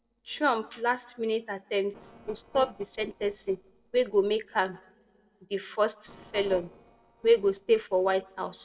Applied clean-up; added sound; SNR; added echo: neural separator model SepFormer DNS4.